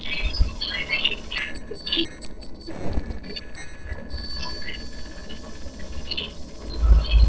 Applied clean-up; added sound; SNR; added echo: neural separator model SepFormer DNS4.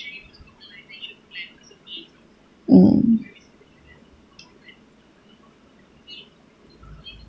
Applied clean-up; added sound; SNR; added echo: none; none; none; none.